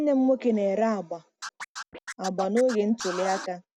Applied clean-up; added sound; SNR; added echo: none; Scratching (performance technique); 13 dB; none.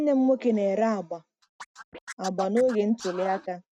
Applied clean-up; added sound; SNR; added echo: neural mask model RNNoise.